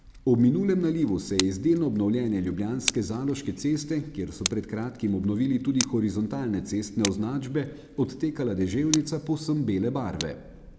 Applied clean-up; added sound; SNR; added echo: none; Tick; 12 dB; none.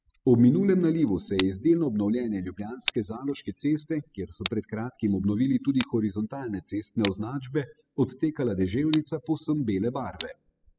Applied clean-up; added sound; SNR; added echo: classical method spectral subtraction.